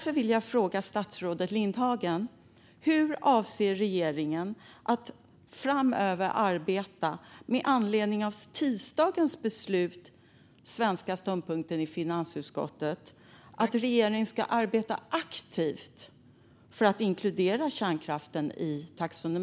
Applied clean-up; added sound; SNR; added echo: none; none; none; none.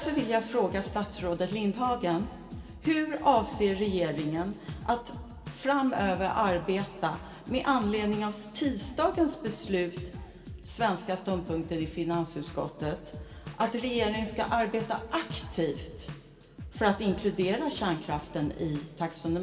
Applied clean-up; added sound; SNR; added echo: none; Drum kit; 14 dB; reverberation time 2.5 s.